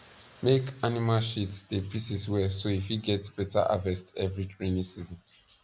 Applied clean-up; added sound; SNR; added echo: none; none; none; none.